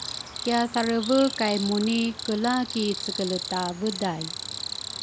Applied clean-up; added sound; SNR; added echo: none; Cricket; 8 dB; none.